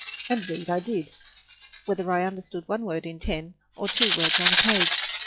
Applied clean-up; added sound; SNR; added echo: classical method log-MMSE.